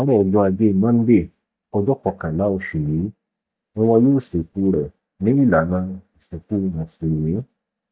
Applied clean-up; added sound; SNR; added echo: neural mask model DeepFilterNet 3.